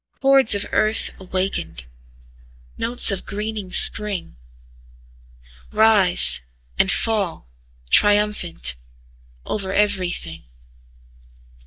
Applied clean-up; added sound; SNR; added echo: neural mask model DeepFilterNet 3.